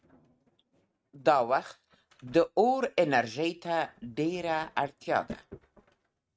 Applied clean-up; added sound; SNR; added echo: neural mask model RNNoise.